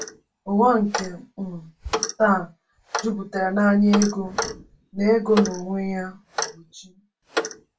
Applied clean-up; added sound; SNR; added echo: none; Clock; 8 dB; reverberation time 0.2 s.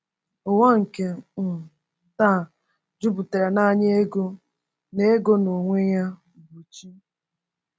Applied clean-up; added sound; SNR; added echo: none; none; none; none.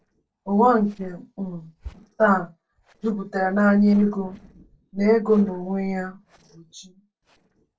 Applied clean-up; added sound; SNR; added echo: neural separator model SepFormer DNS4.